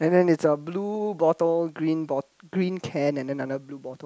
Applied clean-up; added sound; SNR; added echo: none; none; none; none.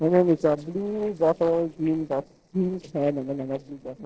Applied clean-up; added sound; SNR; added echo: neural separator model SepFormer DNS4.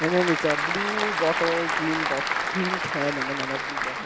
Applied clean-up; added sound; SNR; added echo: none; Applause / Crowd; -1 dB; none.